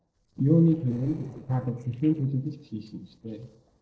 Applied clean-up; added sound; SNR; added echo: neural separator model SepFormer DNS4.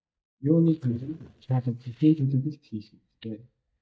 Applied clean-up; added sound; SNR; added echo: neural mask model DeepFilterNet 3.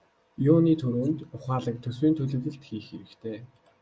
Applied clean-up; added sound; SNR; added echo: none; none; none; none.